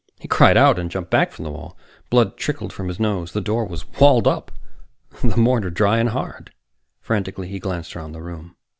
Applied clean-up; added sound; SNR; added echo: none; none; none; none.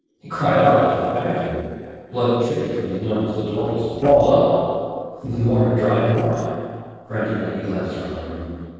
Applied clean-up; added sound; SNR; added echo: neural separator model SepFormer DNS4.